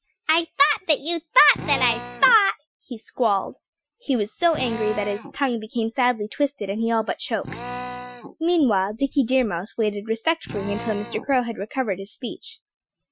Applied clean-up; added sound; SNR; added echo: classical method Wiener filter.